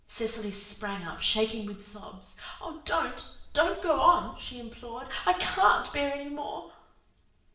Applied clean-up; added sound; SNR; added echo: neural separator model SepFormer DNS4.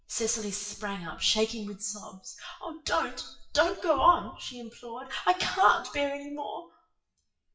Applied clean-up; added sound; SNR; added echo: classical method WPE with log-MMSE.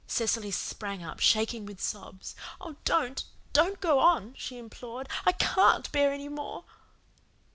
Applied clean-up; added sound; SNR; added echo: none; none; none; none.